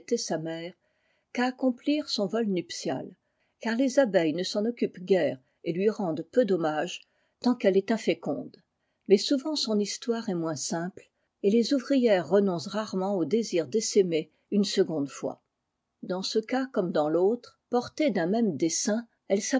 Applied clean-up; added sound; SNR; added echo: none; none; none; none.